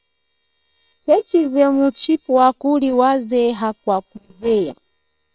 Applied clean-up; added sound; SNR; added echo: neural separator model SepFormer WHAM!.